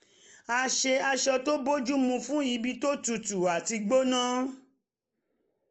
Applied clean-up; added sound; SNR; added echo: neural mask model Resemble Enhance denoiser.